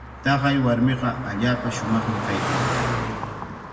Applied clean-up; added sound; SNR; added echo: none; Car passing by; 4 dB; reverberation time 1.2 s.